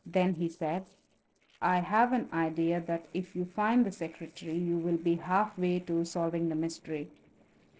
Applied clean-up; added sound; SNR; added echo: neural separator model SepFormer DNS4.